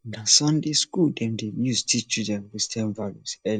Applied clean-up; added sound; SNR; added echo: neural mask model DeepFilterNet 3.